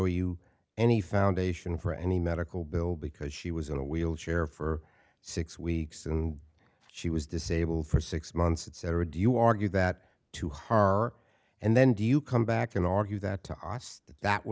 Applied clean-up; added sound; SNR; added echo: none; none; none; none.